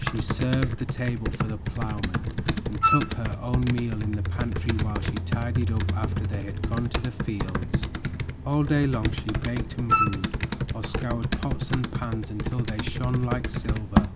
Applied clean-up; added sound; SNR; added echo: none; Wind instrument, woodwind instrument + Computer keyboard; -3 dB; none.